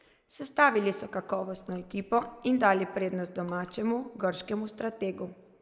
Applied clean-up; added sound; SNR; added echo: neural mask model Resemble Enhance denoiser.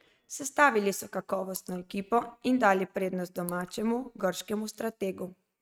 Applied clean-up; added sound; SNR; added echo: neural mask model RNNoise.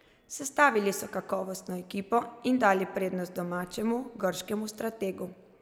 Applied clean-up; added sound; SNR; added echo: none; none; none; none.